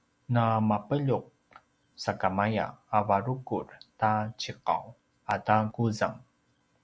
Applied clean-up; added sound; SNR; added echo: none; none; none; none.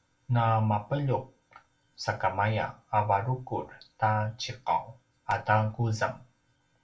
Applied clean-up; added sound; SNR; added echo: none; none; none; reverberation time 0.2 s.